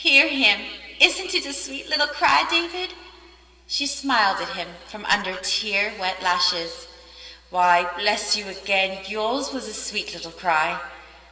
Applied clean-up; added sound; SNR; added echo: none; none; none; reverberation time 2.0 s.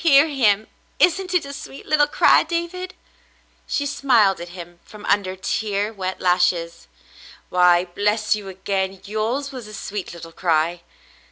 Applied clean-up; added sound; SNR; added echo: none; none; none; none.